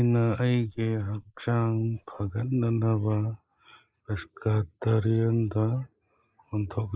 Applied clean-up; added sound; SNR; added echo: neural mask model Resemble Enhance denoiser.